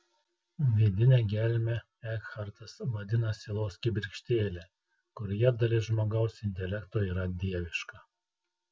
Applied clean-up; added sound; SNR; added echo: none; none; none; none.